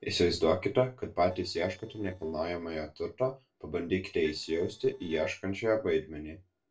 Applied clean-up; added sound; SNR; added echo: neural separator model SepFormer DNS4.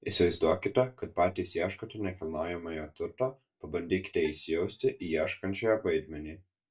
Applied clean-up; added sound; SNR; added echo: neural mask model DeepFilterNet 3.